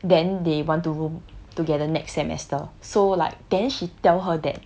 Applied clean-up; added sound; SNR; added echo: none; none; none; none.